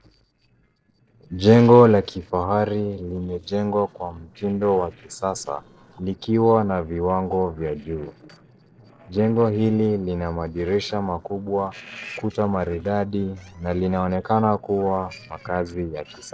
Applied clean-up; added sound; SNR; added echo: neural separator model SepFormer DNS4.